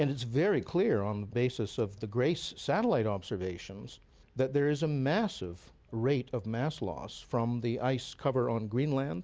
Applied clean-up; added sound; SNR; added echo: none; none; none; none.